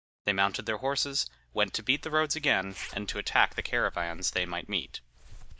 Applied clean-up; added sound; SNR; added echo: neural mask model DeepFilterNet 3.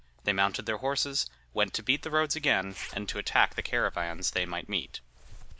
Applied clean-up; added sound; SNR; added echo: none; Zipper (clothing); 13 dB; none.